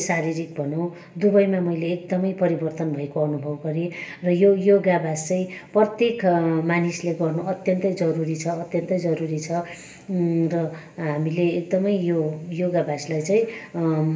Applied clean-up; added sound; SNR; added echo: none; none; none; reverberation time 0.6 s.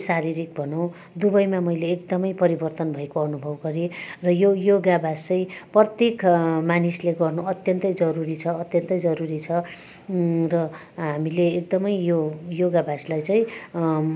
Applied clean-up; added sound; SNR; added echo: none; none; none; none.